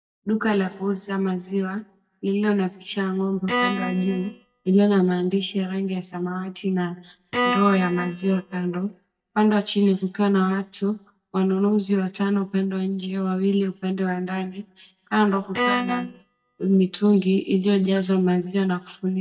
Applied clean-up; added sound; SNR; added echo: neural mask model DeepFilterNet 3.